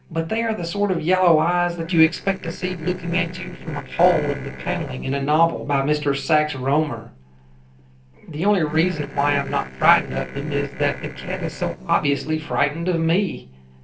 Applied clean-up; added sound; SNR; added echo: neural separator model SepFormer DNS4.